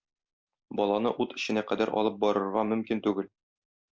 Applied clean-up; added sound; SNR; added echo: none; none; none; none.